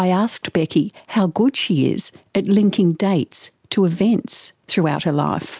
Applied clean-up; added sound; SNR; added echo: none; Organ; 19 dB; none.